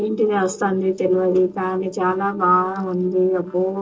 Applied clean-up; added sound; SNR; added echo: neural separator model SepFormer DNS4.